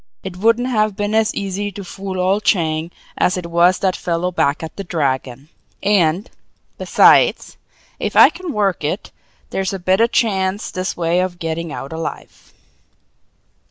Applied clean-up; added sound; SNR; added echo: none; none; none; none.